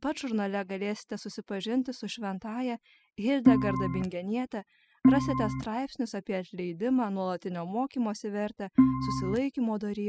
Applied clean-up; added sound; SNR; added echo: classical method spectral subtraction.